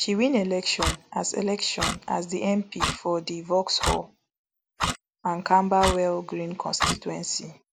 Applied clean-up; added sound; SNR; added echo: none; Clock; 6 dB; none.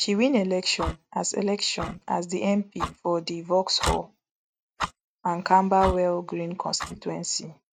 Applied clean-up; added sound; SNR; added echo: neural mask model RNNoise.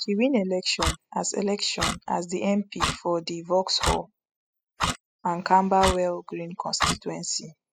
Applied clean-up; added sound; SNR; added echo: classical method spectral subtraction.